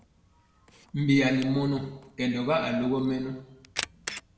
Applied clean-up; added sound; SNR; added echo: none; Camera; 15 dB; reverberation time 0.8 s.